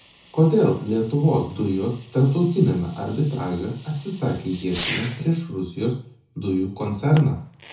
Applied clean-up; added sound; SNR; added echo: none; Fireworks; 18 dB; reverberation time 0.6 s.